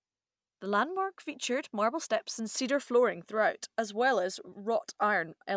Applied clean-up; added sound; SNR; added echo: none; none; none; none.